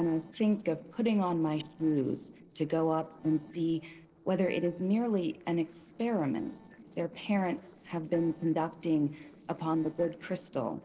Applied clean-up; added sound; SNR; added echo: neural separator model SepFormer DNS4.